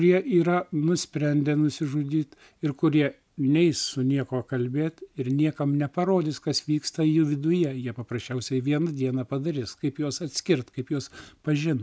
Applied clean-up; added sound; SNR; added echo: none; none; none; none.